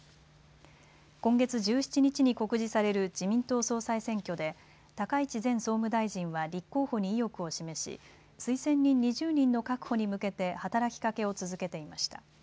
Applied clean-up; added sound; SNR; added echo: none; none; none; none.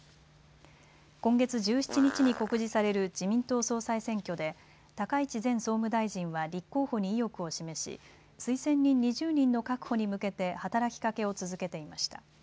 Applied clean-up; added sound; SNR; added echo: none; Fart; 11 dB; none.